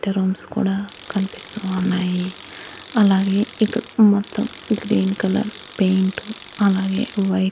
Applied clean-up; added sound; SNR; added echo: none; Tools; 17 dB; none.